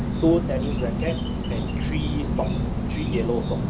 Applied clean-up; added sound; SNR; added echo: none; Insect; -3 dB; reverberation time 0.2 s.